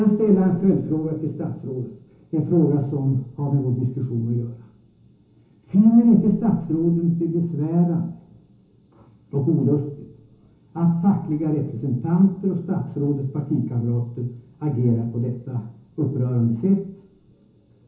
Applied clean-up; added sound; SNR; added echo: none; none; none; reverberation time 0.8 s.